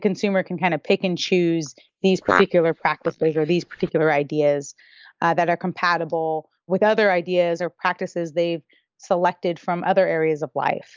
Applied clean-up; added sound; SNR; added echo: neural mask model Resemble Enhance denoiser.